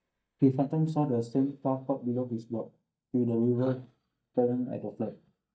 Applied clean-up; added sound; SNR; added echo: neural mask model DeepFilterNet 3.